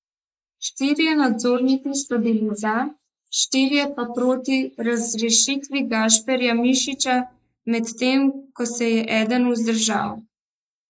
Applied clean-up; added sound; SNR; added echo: neural mask model Resemble Enhance denoiser.